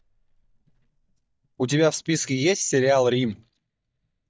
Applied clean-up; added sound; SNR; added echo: neural mask model DeepFilterNet 3.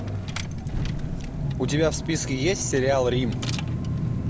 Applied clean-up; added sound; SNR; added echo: none; Engine / Car; 1 dB; none.